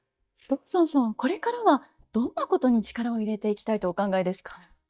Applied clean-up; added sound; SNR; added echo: neural mask model DeepFilterNet 3.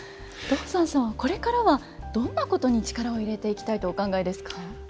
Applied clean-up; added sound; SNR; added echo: none; none; none; none.